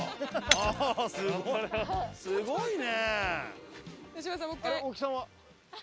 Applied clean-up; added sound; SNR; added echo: none; Shatter; 6 dB; none.